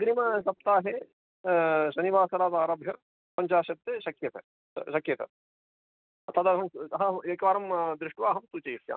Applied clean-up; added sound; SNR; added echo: none; none; none; none.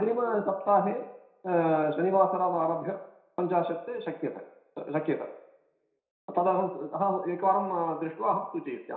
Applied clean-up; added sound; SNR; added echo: none; none; none; reverberation time 0.7 s.